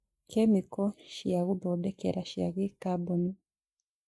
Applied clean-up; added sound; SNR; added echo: neural mask model Resemble Enhance denoiser.